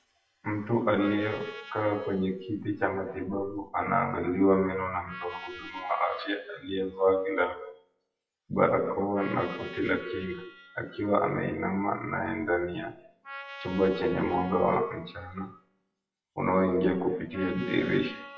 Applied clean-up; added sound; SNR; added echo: classical method WPE with log-MMSE.